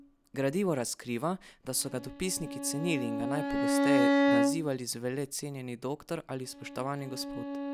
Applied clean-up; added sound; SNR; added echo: none; Bowed string instrument; -2 dB; none.